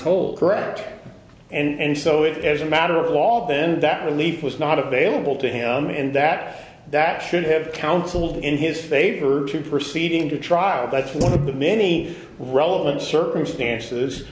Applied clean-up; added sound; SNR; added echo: none; none; none; none.